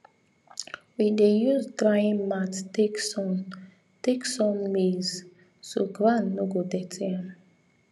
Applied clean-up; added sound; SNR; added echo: none; none; none; none.